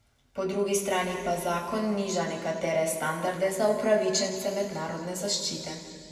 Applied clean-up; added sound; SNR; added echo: none; none; none; reverberation time 2.3 s.